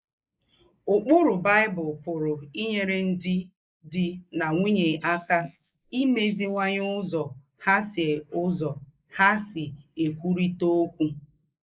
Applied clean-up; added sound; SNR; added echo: neural mask model Resemble Enhance denoiser.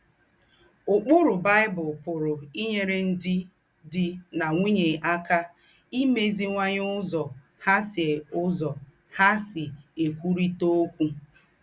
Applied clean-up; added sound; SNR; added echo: none; none; none; none.